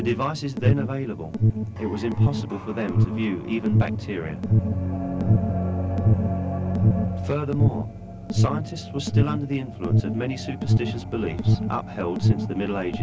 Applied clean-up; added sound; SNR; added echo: none; Alarm; -2 dB; none.